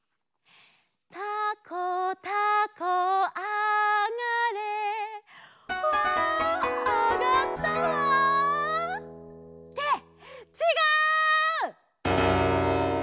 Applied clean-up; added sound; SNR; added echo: none; none; none; none.